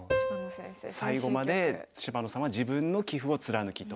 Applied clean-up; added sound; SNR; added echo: none; Piano; 7 dB; none.